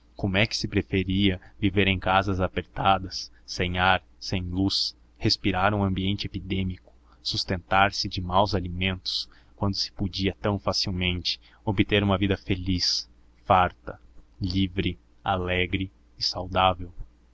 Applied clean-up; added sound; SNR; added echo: none; none; none; none.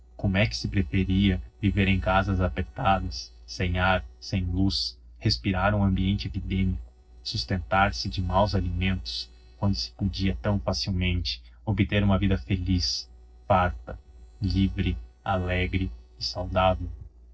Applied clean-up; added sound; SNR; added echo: neural separator model SepFormer DNS4.